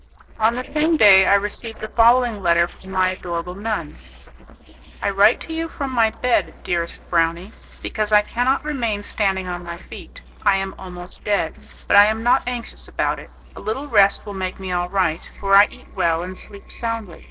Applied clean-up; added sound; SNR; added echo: neural separator model SepFormer DNS4.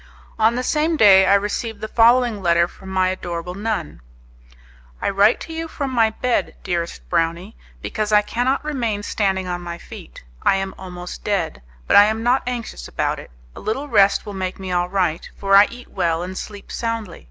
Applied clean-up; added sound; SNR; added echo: none; none; none; none.